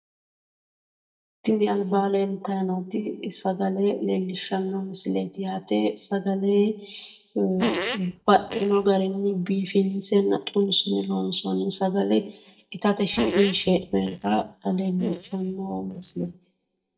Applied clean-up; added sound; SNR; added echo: neural mask model DeepFilterNet 3.